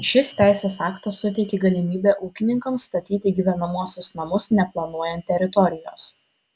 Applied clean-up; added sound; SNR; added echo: none; none; none; none.